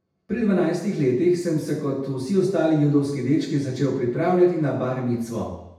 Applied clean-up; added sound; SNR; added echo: none; none; none; reverberation time 0.8 s.